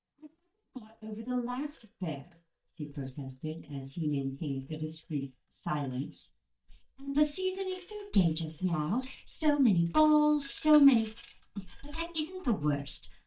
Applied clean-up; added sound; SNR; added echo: neural mask model DeepFilterNet 3.